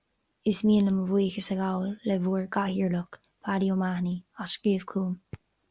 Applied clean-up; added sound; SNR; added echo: none; none; none; none.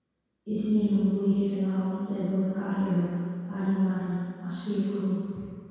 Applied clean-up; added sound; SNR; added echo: none; none; none; reverberation time 2.0 s.